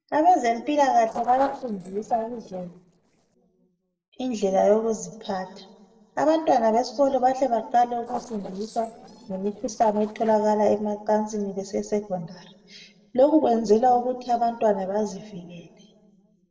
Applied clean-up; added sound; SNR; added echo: neural separator model SepFormer DNS4.